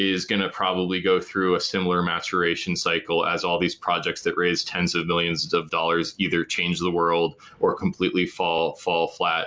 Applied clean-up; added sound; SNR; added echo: none; none; none; none.